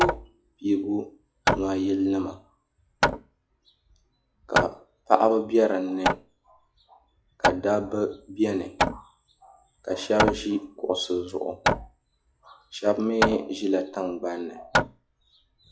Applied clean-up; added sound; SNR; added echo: classical method log-MMSE.